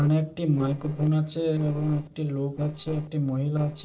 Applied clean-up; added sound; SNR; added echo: neural separator model SepFormer DNS4.